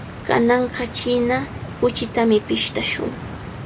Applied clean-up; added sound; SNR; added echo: none; Stream; 11 dB; none.